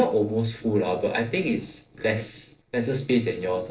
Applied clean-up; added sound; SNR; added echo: neural separator model SepFormer DNS4.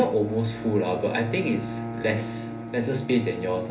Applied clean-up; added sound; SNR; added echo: none; Bowed string instrument; 9 dB; reverberation time 0.3 s.